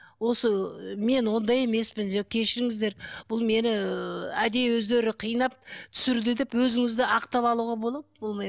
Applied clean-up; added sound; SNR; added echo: none; none; none; none.